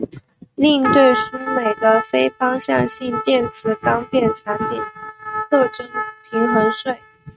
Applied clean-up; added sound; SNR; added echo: neural mask model RNNoise.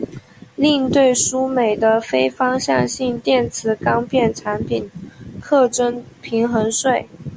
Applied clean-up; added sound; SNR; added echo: none; none; none; none.